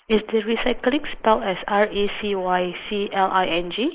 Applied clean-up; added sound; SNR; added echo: neural mask model Resemble Enhance denoiser.